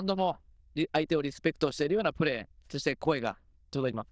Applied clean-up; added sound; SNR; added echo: neural diffusion model UNIVERSE++.